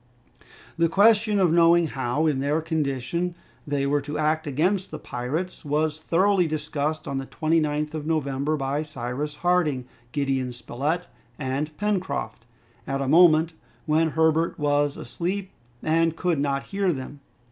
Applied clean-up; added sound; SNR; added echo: none; none; none; none.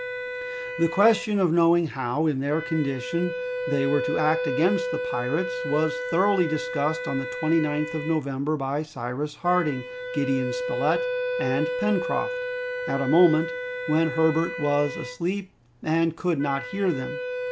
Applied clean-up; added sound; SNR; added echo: none; Wind instrument, woodwind instrument; 6 dB; none.